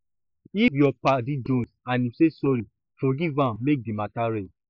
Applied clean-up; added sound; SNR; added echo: neural mask model Resemble Enhance denoiser.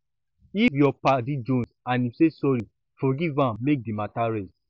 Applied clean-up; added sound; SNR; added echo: none; none; none; none.